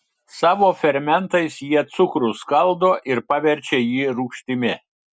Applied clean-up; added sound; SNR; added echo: none; none; none; none.